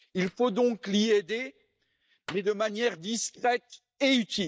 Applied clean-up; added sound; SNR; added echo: neural mask model DeepFilterNet 3.